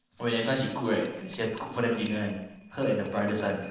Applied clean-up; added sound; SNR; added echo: neural separator model SepFormer DNS4.